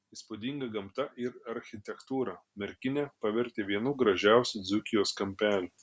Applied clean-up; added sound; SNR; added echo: none; none; none; none.